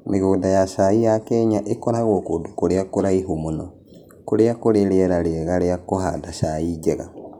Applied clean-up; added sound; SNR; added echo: none; none; none; none.